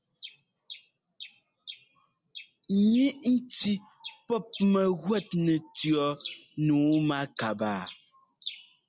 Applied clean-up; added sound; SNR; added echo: none; none; none; none.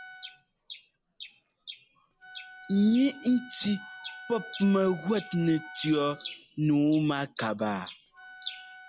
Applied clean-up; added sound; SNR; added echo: none; Wind instrument, woodwind instrument; 19 dB; none.